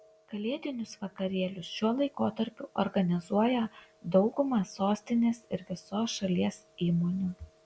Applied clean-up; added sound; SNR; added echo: none; none; none; none.